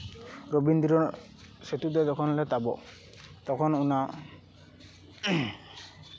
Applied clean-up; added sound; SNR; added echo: none; none; none; none.